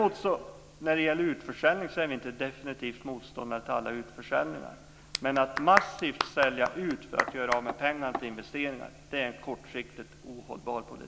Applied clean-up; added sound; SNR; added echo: none; Clapping; 4 dB; none.